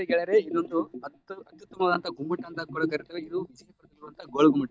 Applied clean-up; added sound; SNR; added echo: neural mask model DeepFilterNet 3.